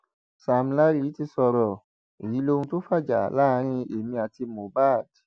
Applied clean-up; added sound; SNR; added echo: none; none; none; none.